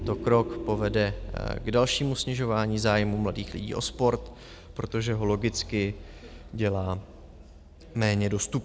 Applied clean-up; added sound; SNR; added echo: none; Vehicle; 12 dB; none.